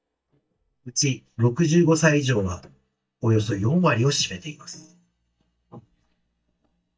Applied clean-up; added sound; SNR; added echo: neural mask model DeepFilterNet 3.